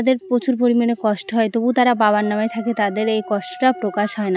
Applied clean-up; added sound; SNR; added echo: none; none; none; none.